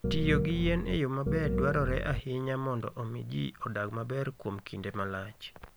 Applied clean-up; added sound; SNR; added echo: none; Piano; -1 dB; none.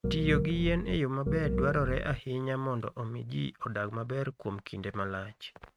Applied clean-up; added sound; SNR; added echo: neural mask model RNNoise.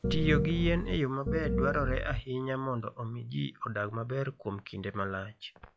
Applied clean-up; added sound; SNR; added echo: classical method log-MMSE.